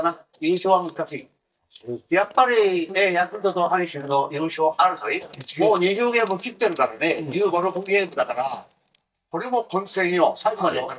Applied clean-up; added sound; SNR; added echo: neural mask model DeepFilterNet 3.